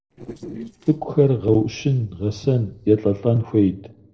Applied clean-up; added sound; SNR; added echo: neural separator model SepFormer DNS4.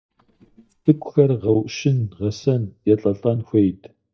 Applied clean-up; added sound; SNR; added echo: neural mask model DeepFilterNet 3.